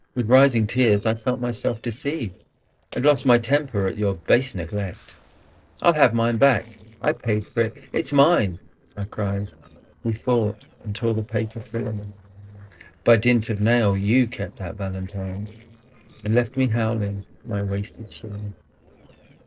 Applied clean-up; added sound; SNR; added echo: neural separator model SepFormer DNS4.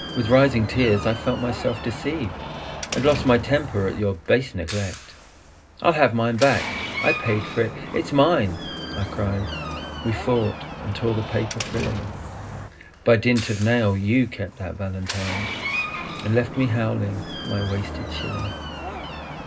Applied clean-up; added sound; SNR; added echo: none; Door; 9 dB; reverberation time 0.2 s.